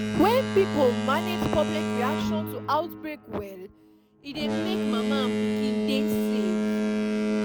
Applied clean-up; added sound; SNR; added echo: none; Boat, Water vehicle; -2 dB; none.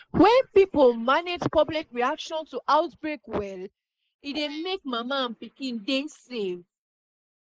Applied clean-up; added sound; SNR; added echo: neural mask model Resemble Enhance denoiser.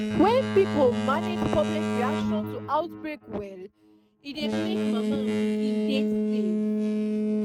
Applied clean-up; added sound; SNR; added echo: neural mask model RNNoise.